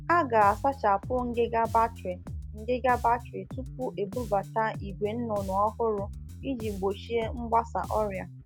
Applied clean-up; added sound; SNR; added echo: none; Bass guitar; 12 dB; none.